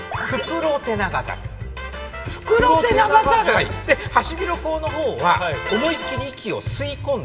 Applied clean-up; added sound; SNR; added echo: none; Writing; 12 dB; reverberation time 1.5 s.